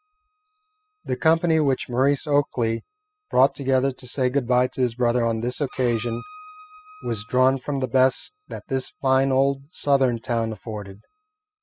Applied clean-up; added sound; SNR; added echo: classical method spectral subtraction.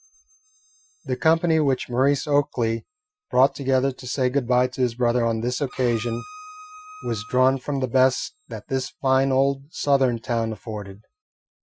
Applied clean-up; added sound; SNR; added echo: classical method Wiener filter.